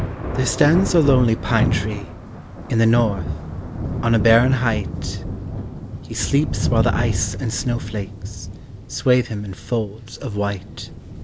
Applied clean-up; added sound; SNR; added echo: none; Thunder; 5 dB; none.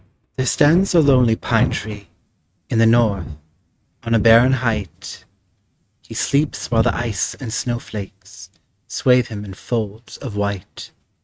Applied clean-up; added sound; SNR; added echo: neural mask model RNNoise.